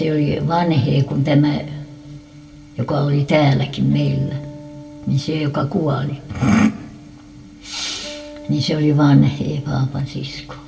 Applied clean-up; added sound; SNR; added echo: none; Acoustic guitar; 20 dB; reverberation time 1.2 s.